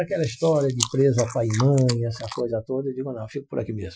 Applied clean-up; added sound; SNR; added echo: classical method Wiener filter.